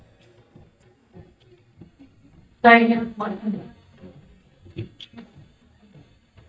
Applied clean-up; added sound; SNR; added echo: neural mask model DeepFilterNet 3.